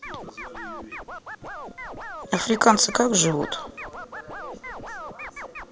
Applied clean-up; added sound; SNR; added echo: none; Scratching (performance technique); 11 dB; none.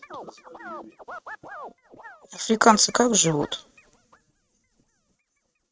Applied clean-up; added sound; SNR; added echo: neural mask model RNNoise.